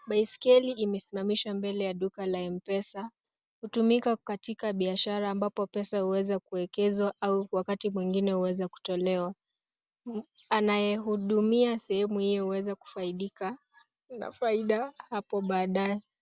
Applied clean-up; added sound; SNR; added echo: none; none; none; none.